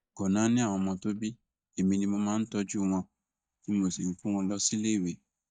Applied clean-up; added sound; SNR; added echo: neural mask model DeepFilterNet 3.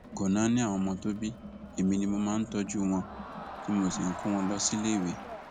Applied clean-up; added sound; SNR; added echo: none; Crowd; 12 dB; none.